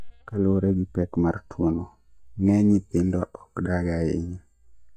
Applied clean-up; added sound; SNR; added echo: neural mask model DeepFilterNet 3.